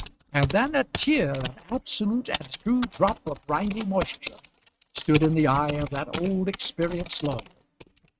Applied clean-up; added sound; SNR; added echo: neural mask model RNNoise.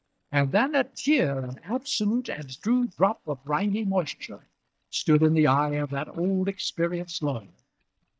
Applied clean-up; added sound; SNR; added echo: neural mask model DeepFilterNet 3.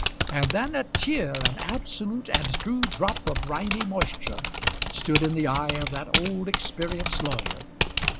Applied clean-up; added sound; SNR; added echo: none; Typing; -1 dB; none.